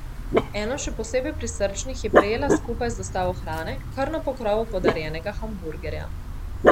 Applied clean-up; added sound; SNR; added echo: none; Dog; -3 dB; none.